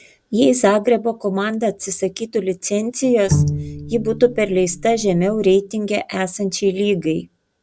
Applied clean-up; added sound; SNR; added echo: none; Bowed string instrument; 5 dB; none.